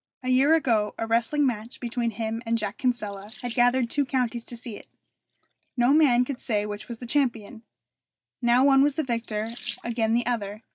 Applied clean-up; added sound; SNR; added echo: neural mask model DeepFilterNet 3.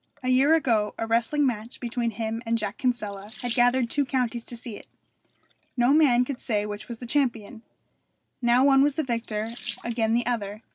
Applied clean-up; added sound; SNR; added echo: none; Sink (filling or washing) / Water tap, faucet; 19 dB; none.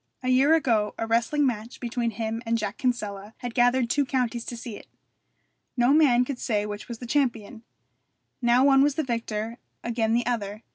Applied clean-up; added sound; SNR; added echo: none; none; none; none.